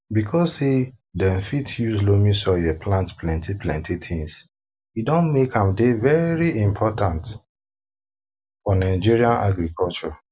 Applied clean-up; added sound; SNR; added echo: none; none; none; none.